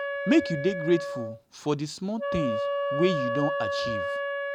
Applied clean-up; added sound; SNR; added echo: none; Wind instrument, woodwind instrument; 2 dB; none.